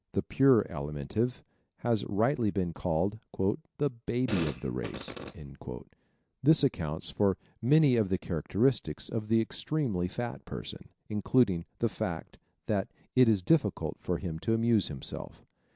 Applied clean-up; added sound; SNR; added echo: none; Fart; 10 dB; none.